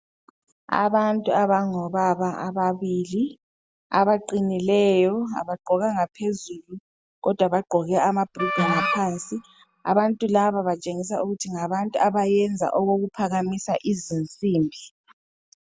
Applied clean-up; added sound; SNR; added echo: none; Musical instrument + Wind instrument, woodwind instrument; 6 dB; none.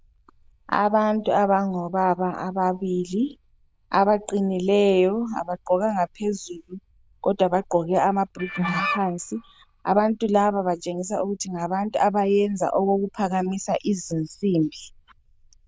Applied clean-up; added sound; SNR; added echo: neural diffusion model UNIVERSE++.